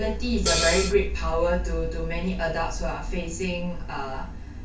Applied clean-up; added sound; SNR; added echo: none; Hi-hat; 0 dB; reverberation time 0.1 s.